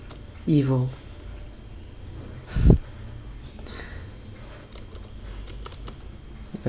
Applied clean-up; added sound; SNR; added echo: none; none; none; none.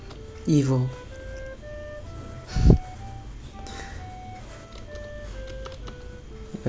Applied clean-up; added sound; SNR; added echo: none; Wind instrument, woodwind instrument; 17 dB; none.